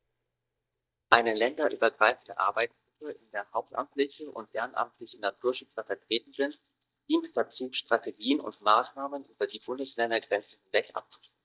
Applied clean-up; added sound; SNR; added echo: neural mask model DeepFilterNet 3.